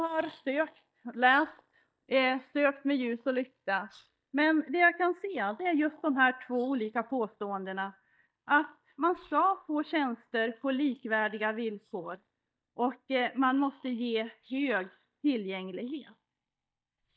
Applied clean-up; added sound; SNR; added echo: neural mask model DeepFilterNet 3.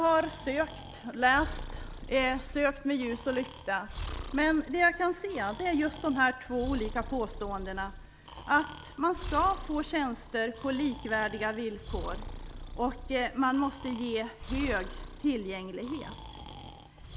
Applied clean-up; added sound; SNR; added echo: none; Breathing; 11 dB; none.